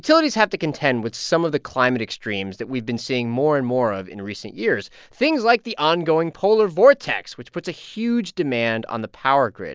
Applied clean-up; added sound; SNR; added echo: none; none; none; none.